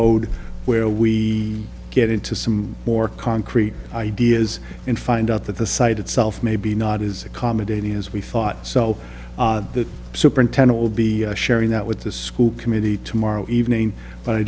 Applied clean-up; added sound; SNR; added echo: none; none; none; none.